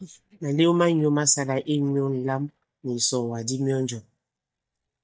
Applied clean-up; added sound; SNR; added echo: neural mask model DeepFilterNet 3.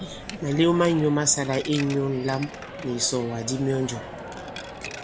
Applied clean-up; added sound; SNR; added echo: none; Coin (dropping); 12 dB; none.